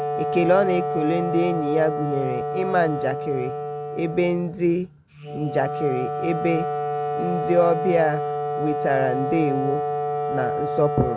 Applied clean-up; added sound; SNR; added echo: none; Wind instrument, woodwind instrument; 2 dB; none.